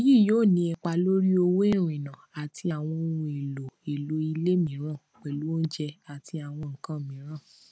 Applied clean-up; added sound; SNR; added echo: none; none; none; none.